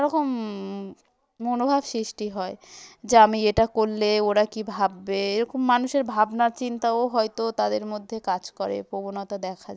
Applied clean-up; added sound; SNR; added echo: none; none; none; none.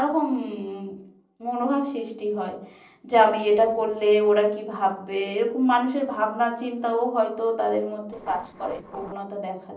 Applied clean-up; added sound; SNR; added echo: neural separator model SepFormer DNS4.